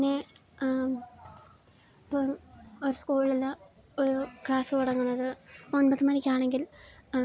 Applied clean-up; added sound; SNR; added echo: none; none; none; none.